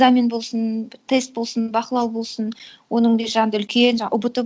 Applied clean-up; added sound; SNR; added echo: none; none; none; none.